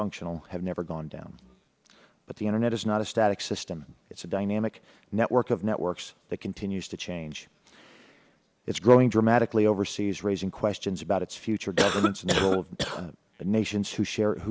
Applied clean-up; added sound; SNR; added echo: none; Cough; 0 dB; none.